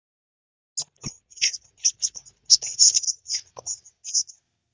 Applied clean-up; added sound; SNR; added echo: neural mask model DeepFilterNet 3.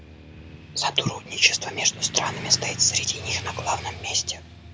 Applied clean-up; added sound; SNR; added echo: none; Motorcycle / Traffic noise, roadway noise; 12 dB; none.